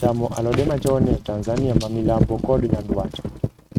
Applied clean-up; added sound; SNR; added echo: neural mask model RNNoise.